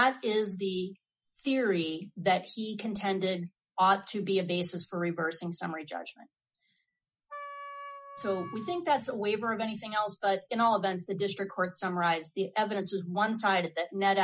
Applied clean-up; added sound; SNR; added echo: classical method Wiener filter.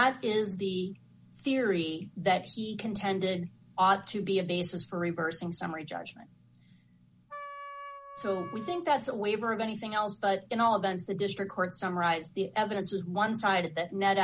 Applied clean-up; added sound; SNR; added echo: none; Wind instrument, woodwind instrument; 13 dB; none.